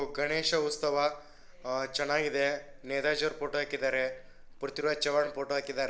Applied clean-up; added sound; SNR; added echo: none; Livestock, farm animals, working animals; 19 dB; none.